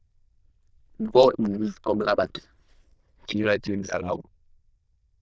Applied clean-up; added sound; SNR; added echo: neural diffusion model UNIVERSE++.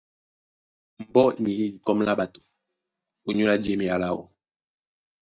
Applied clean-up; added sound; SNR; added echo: neural mask model DeepFilterNet 3.